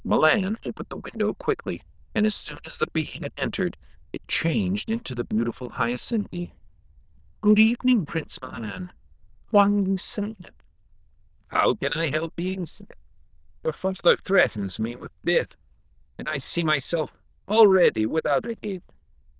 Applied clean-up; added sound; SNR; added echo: neural diffusion model UNIVERSE++.